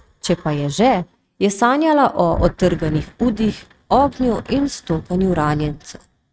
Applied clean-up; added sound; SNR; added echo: neural mask model RNNoise.